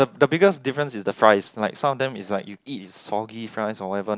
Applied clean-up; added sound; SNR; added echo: none; none; none; none.